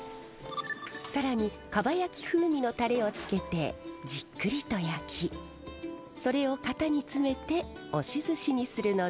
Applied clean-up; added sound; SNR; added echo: none; none; none; none.